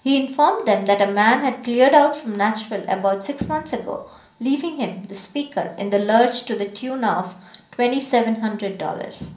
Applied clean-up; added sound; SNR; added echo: none; none; none; reverberation time 0.6 s.